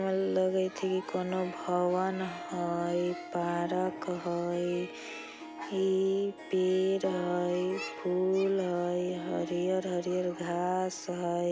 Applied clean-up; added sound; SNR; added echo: none; Harp; 13 dB; none.